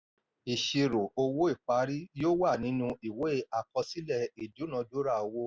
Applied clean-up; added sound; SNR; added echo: none; none; none; none.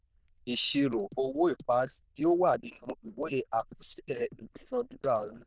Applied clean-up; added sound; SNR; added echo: neural diffusion model UNIVERSE++.